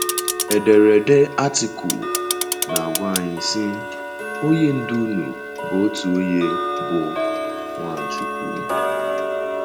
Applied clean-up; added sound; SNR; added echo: none; Tick-tock; 4 dB; none.